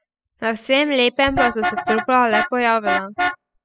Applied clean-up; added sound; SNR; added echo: classical method spectral subtraction.